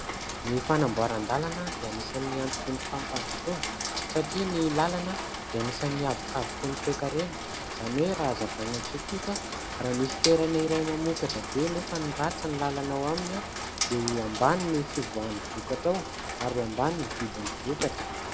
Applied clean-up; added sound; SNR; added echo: none; Rain; 5 dB; none.